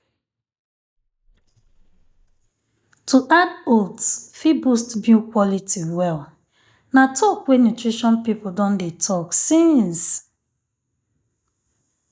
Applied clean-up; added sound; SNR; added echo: neural mask model DeepFilterNet 3.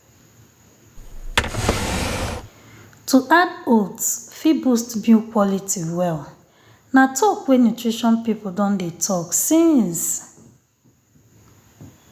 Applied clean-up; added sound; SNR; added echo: none; Drawer open or close; 3 dB; none.